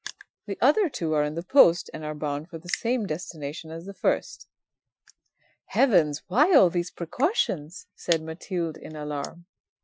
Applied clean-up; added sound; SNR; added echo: classical method Wiener filter.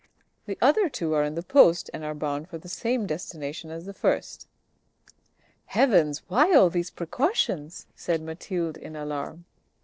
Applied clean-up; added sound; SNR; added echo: neural separator model SepFormer DNS4.